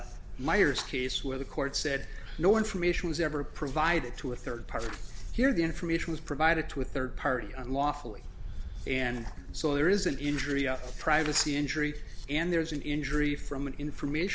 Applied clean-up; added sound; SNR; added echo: none; Wind; 10 dB; none.